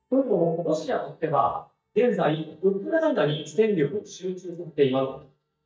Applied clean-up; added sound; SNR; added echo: neural mask model DeepFilterNet 3.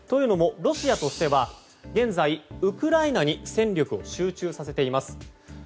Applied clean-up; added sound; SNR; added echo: none; none; none; none.